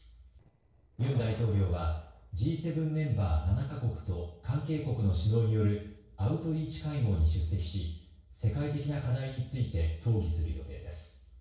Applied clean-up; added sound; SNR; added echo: neural separator model SepFormer DNS4.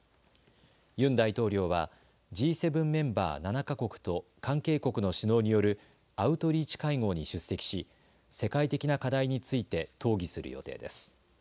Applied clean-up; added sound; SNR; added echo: none; none; none; none.